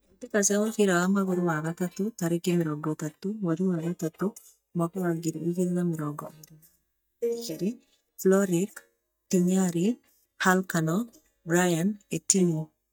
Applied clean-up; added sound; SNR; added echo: neural mask model DeepFilterNet 3.